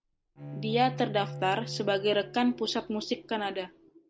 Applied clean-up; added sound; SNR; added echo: none; Bowed string instrument; 12 dB; none.